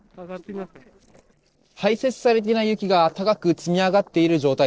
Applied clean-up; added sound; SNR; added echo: neural separator model SepFormer DNS4.